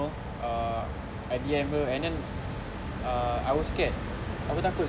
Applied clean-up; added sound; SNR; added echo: none; none; none; none.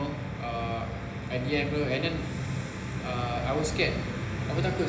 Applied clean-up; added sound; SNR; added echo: none; none; none; reverberation time 1.0 s.